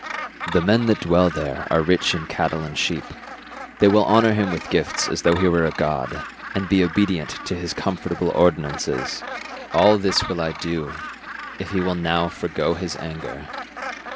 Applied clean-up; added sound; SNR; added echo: none; Gull, seagull; 12 dB; none.